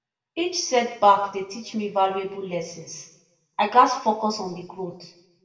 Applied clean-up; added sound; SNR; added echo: none; none; none; reverberation time 0.7 s.